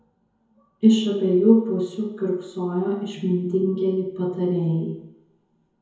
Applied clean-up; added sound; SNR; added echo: none; none; none; reverberation time 0.9 s.